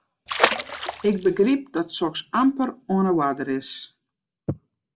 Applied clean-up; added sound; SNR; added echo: none; Water / Splash, splatter; 2 dB; none.